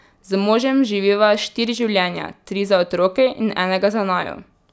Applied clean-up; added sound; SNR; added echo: none; none; none; none.